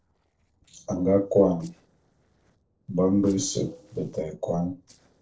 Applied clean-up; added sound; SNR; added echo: neural separator model SepFormer DNS4.